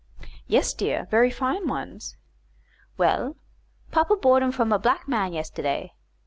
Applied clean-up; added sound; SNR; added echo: none; none; none; none.